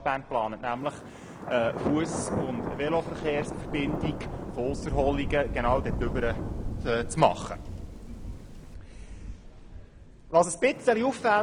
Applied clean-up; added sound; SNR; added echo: none; Thunder; 6 dB; none.